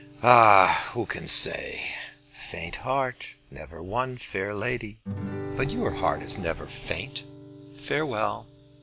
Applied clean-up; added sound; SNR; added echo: none; Guitar; 15 dB; none.